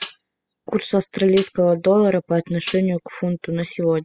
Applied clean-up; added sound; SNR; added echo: classical method spectral subtraction.